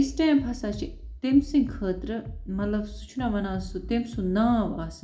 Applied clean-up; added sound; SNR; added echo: none; Bass drum; 12 dB; reverberation time 0.4 s.